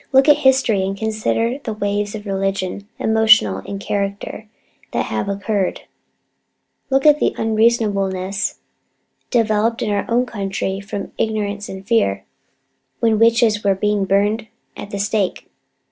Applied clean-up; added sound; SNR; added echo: none; none; none; none.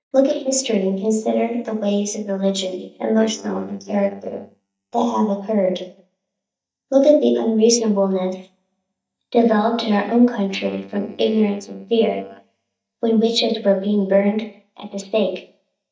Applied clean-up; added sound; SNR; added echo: neural mask model DeepFilterNet 3.